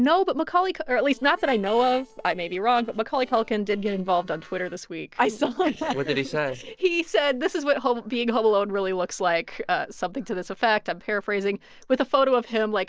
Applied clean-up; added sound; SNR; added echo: neural separator model SepFormer DNS4.